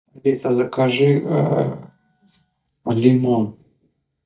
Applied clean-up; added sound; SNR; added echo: neural mask model DeepFilterNet 3.